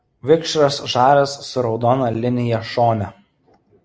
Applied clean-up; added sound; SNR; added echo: none; none; none; none.